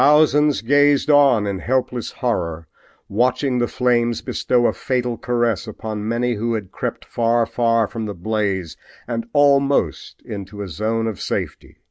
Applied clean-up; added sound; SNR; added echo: none; none; none; none.